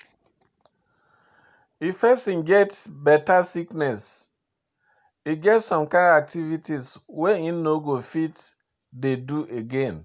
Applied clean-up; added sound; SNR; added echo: none; none; none; none.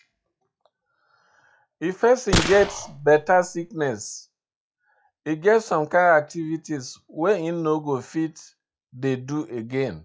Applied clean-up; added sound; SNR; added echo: classical method log-MMSE.